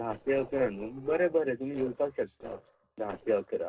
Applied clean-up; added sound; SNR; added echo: neural separator model SepFormer DNS4.